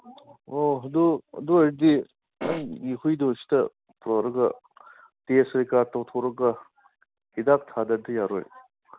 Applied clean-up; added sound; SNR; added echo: none; Fart; 7 dB; none.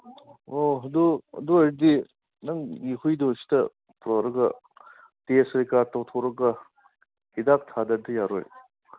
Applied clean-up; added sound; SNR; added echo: none; none; none; none.